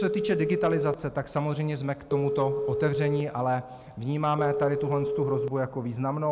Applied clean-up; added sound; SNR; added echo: none; Telephone; 3 dB; none.